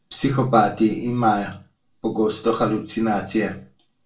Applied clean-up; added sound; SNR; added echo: none; none; none; reverberation time 0.3 s.